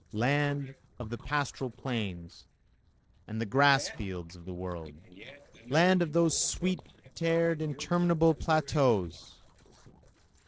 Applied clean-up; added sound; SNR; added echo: neural separator model SepFormer DNS4.